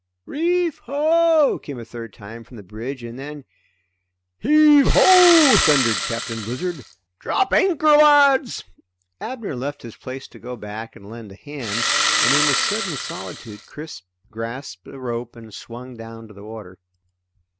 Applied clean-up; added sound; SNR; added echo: none; Engine starting; 0 dB; none.